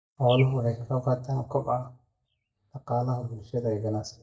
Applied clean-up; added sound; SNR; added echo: neural mask model DeepFilterNet 3.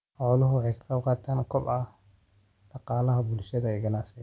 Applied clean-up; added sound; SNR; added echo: none; none; none; none.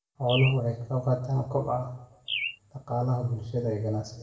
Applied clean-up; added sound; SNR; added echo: none; Bird; 9 dB; reverberation time 0.6 s.